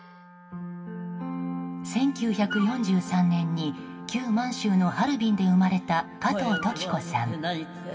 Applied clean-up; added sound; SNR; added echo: none; Wind instrument, woodwind instrument; 17 dB; reverberation time 1.0 s.